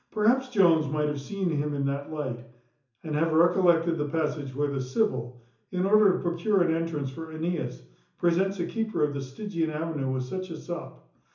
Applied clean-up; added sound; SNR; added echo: none; none; none; reverberation time 0.7 s.